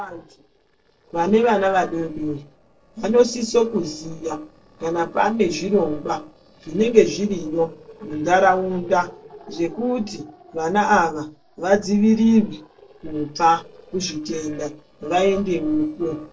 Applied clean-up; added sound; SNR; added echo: neural separator model SepFormer DNS4.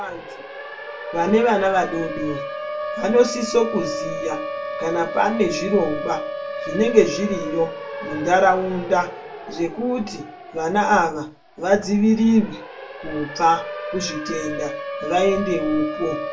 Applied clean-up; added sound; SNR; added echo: none; Siren; 9 dB; reverberation time 0.2 s.